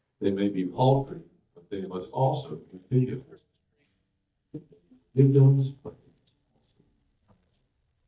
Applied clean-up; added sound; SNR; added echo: neural mask model DeepFilterNet 3.